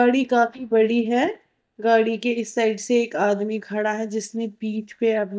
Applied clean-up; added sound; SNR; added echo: neural mask model DeepFilterNet 3.